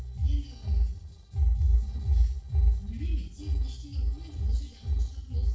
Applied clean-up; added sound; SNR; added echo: neural separator model SepFormer DNS4.